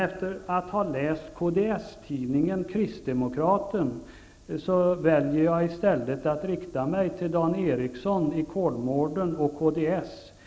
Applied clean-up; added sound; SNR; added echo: none; none; none; none.